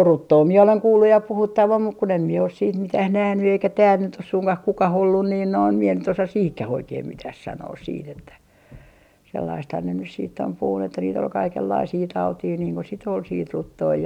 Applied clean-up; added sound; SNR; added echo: none; none; none; none.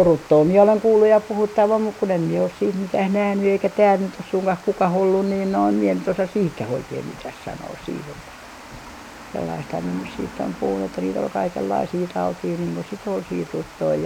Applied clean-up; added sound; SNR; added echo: none; Water; 19 dB; none.